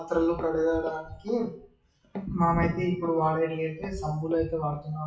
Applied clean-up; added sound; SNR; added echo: classical method WPE with log-MMSE.